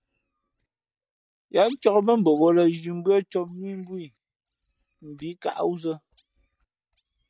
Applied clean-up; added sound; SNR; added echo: neural mask model DeepFilterNet 3.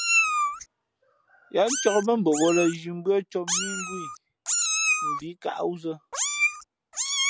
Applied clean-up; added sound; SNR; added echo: none; Meow; 0 dB; none.